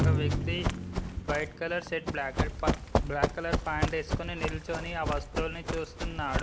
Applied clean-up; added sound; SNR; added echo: none; Run + Drum; -4 dB; none.